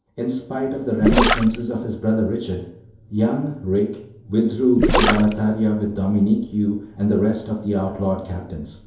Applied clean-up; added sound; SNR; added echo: none; Gurgling; 0 dB; reverberation time 2.8 s.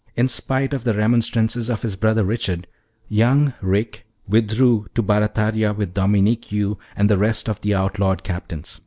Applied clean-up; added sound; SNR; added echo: none; none; none; none.